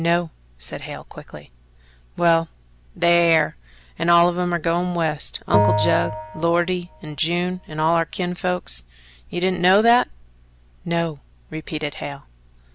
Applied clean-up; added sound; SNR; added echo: none; Bell; 2 dB; none.